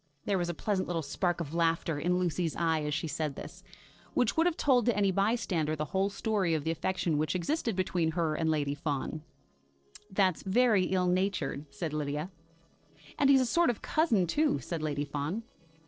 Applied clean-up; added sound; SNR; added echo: neural separator model SepFormer DNS4.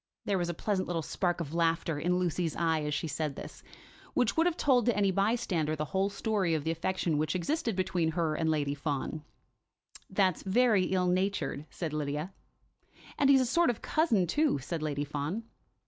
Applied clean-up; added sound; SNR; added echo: none; none; none; none.